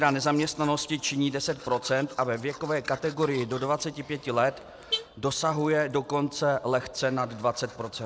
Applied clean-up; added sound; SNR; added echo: none; Domestic sounds, home sounds + Alarm / Car; 17 dB; none.